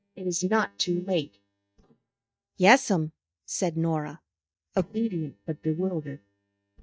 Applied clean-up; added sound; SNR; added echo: neural mask model DeepFilterNet 3.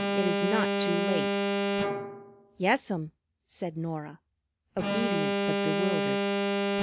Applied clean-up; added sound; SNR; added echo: none; Alarm; -4 dB; none.